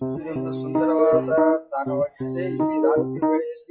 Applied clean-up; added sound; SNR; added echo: classical method WPE with log-MMSE.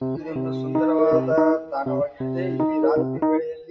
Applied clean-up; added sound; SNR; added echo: none; Piano; -3 dB; reverberation time 0.8 s.